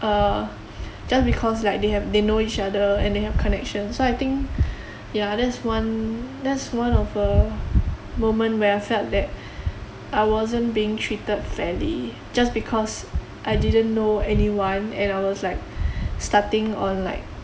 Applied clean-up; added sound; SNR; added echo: none; none; none; none.